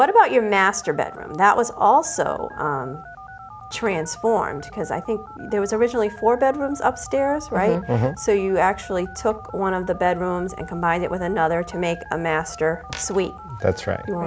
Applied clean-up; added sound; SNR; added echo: none; Telephone; 18 dB; none.